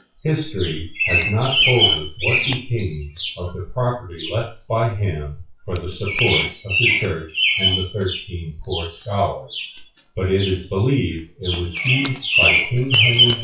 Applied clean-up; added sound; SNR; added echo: classical method WPE with log-MMSE.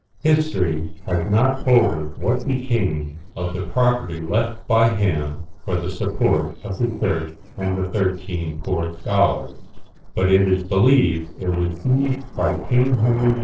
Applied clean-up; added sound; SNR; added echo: neural separator model SepFormer DNS4.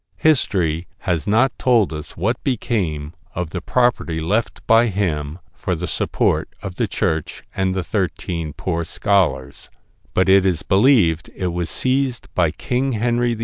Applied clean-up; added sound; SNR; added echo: none; none; none; none.